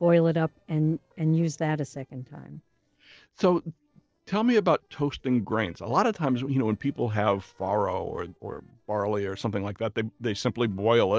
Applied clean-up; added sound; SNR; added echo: neural separator model SepFormer DNS4.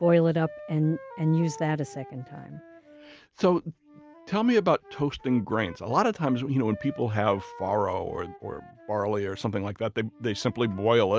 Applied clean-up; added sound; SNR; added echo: none; Wind instrument, woodwind instrument; 20 dB; none.